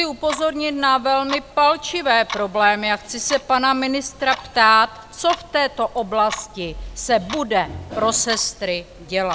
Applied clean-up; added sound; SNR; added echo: none; Clock; 15 dB; none.